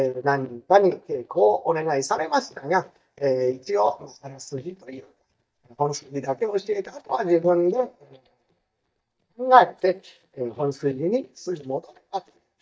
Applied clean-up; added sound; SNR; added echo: neural mask model DeepFilterNet 3.